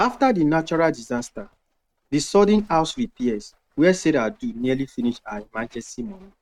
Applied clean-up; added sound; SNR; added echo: neural mask model RNNoise.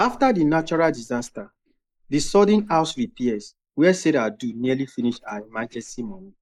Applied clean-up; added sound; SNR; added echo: neural mask model Resemble Enhance denoiser.